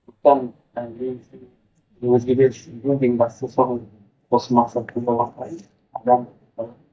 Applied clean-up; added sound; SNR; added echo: neural mask model DeepFilterNet 3.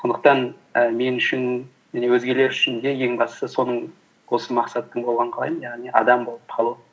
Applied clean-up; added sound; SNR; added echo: none; none; none; none.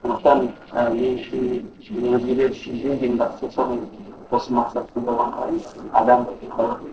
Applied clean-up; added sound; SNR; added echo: neural separator model SepFormer DNS4.